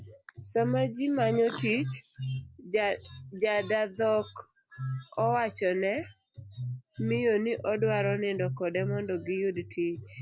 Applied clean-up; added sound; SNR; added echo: none; none; none; none.